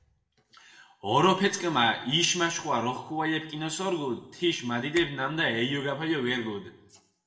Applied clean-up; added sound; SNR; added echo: neural separator model SepFormer DNS4.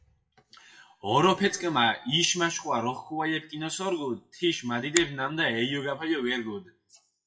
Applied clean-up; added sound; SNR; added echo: classical method WPE with log-MMSE.